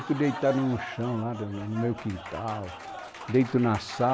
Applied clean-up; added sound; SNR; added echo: none; Applause; 13 dB; none.